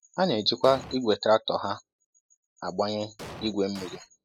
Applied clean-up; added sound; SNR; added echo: classical method spectral subtraction.